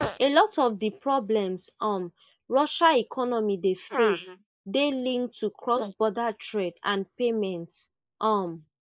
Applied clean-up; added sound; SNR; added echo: neural mask model Resemble Enhance denoiser.